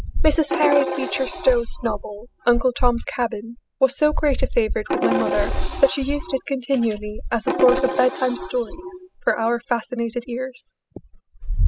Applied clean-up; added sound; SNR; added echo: classical method spectral subtraction.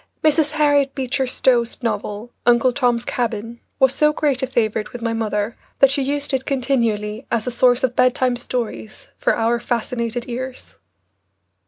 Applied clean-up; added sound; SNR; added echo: none; none; none; none.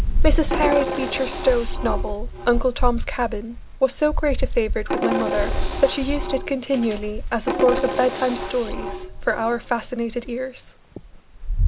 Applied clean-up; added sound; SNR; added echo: none; Thunder / Rain + Percussion; 0 dB; none.